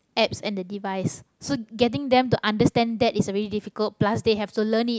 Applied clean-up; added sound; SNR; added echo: none; none; none; none.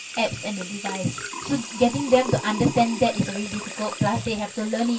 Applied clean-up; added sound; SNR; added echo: none; Sink (filling or washing) / Water tap, faucet; 10 dB; reverberation time 0.1 s.